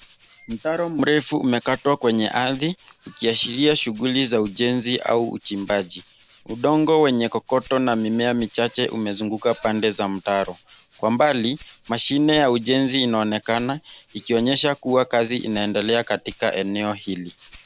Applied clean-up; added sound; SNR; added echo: none; Rattle (instrument); 13 dB; none.